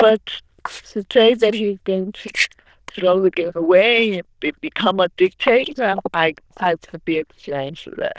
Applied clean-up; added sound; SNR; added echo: neural diffusion model UNIVERSE++.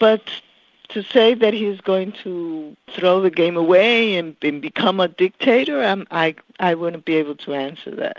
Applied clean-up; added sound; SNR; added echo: none; none; none; none.